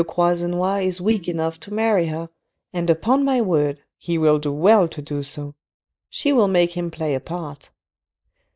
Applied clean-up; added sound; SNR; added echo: neural mask model DeepFilterNet 3.